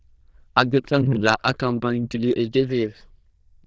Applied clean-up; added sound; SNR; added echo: neural diffusion model UNIVERSE++.